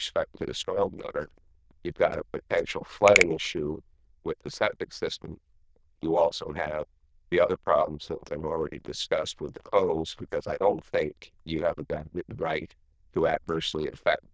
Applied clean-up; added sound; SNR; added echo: neural diffusion model UNIVERSE++.